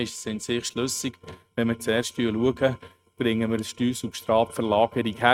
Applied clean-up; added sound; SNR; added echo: neural mask model RNNoise.